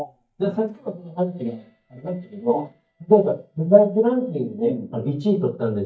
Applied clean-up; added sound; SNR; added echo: neural mask model DeepFilterNet 3.